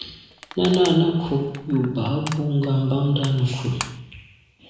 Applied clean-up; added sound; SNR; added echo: none; Crushing; 17 dB; reverberation time 1.0 s.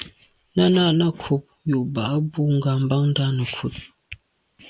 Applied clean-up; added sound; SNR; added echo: none; none; none; none.